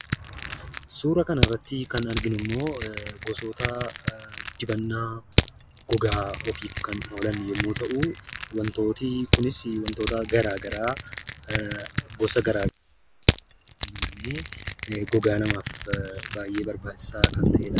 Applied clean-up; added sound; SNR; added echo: none; Crushing; 3 dB; none.